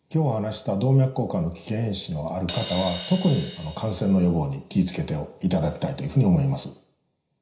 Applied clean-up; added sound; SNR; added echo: none; Crash cymbal; 14 dB; reverberation time 0.5 s.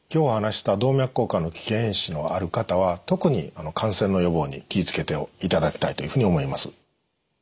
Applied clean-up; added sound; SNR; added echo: none; none; none; none.